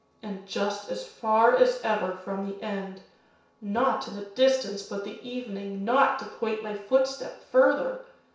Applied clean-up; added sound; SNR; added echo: none; none; none; reverberation time 0.6 s.